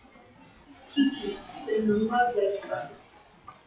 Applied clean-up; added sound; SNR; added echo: classical method WPE with log-MMSE.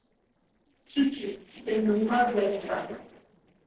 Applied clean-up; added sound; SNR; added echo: neural separator model SepFormer DNS4.